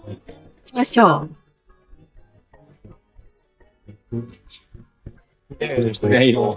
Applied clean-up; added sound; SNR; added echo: neural mask model DeepFilterNet 3.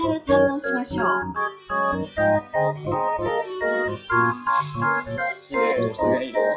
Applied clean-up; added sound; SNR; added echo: classical method log-MMSE.